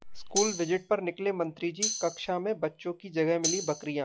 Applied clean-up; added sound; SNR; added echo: classical method log-MMSE.